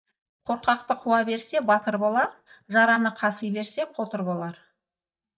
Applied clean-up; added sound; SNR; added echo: neural mask model DeepFilterNet 3.